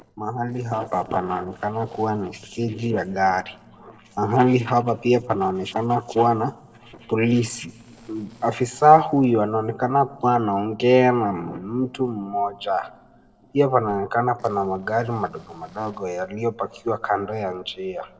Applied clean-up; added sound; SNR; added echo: neural separator model SepFormer DNS4.